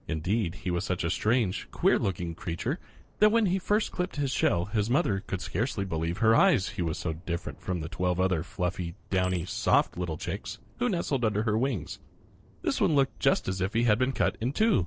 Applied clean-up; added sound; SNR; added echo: neural separator model SepFormer DNS4.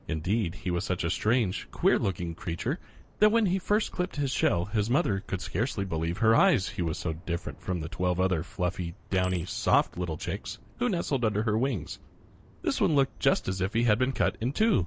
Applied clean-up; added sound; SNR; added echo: none; Keys jangling + Bird vocalization, bird call, bird song; 19 dB; none.